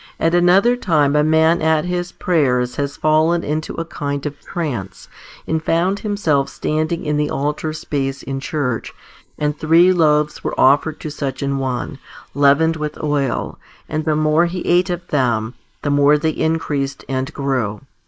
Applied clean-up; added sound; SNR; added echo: neural mask model Resemble Enhance denoiser.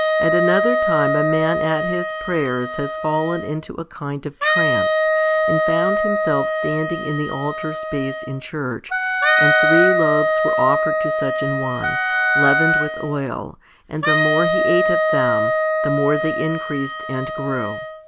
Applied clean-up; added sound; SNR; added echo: none; Wind instrument, woodwind instrument + Wind instrument, woodwind instrument; -4 dB; none.